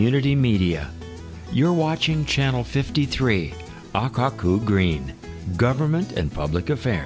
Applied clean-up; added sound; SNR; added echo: none; none; none; none.